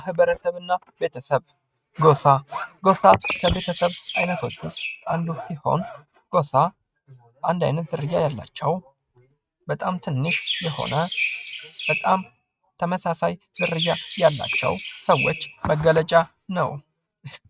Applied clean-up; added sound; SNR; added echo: neural mask model RNNoise.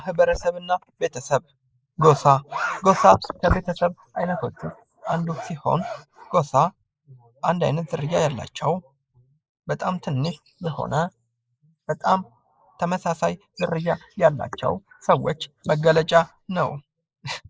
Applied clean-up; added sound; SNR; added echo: neural mask model Resemble Enhance denoiser.